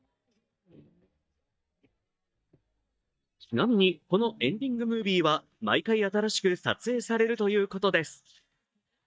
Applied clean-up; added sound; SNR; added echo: neural mask model DeepFilterNet 3.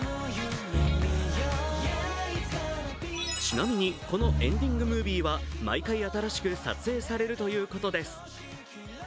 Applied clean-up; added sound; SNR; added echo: none; Bowed string instrument; 1 dB; none.